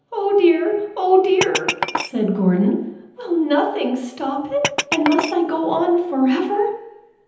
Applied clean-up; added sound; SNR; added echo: none; Glass; 9 dB; reverberation time 0.9 s.